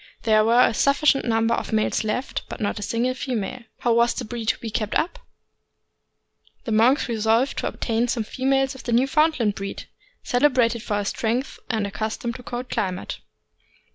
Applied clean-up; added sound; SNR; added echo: none; none; none; none.